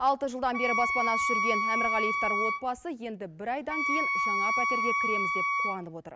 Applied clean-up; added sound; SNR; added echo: none; Wind instrument, woodwind instrument; -4 dB; none.